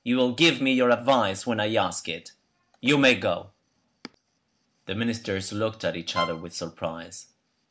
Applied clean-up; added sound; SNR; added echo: none; Bowed string instrument; 10 dB; none.